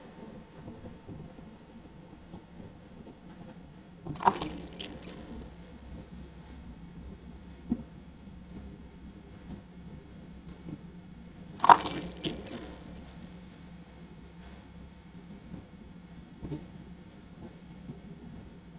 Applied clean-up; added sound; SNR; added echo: neural mask model DeepFilterNet 3.